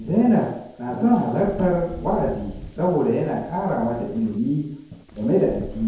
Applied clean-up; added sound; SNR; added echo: none; Wind; 16 dB; reverberation time 0.9 s.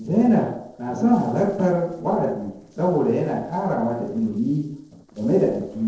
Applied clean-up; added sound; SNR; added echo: neural separator model SepFormer DNS4.